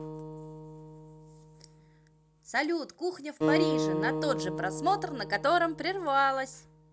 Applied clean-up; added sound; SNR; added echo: none; Acoustic guitar; 3 dB; none.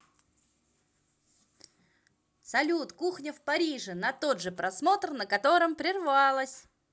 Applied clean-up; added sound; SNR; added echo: none; none; none; none.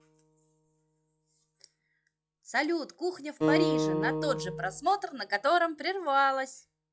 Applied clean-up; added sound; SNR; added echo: classical method log-MMSE.